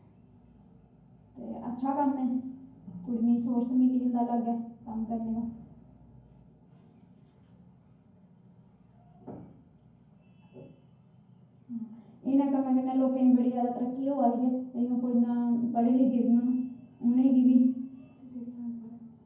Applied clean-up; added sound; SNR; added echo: none; none; none; reverberation time 0.9 s.